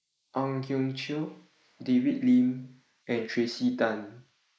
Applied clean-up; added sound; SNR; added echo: neural mask model Resemble Enhance denoiser.